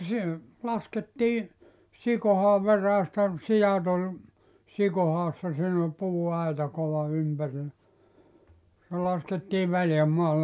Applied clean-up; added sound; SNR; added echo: none; none; none; none.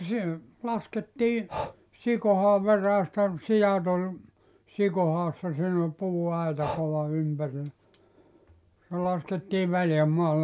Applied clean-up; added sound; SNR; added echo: none; Breathing; 16 dB; none.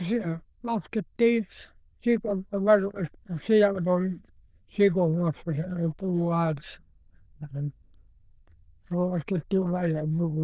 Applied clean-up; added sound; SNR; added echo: neural diffusion model UNIVERSE++.